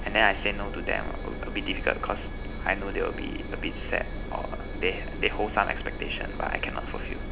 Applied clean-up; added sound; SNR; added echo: none; Engine; 3 dB; none.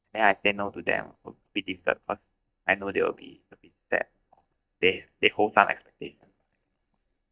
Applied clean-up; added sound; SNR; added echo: neural mask model DeepFilterNet 3.